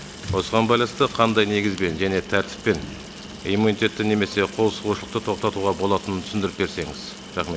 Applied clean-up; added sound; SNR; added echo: none; Engine + Sink (filling or washing) / Water tap, faucet; 15 dB; none.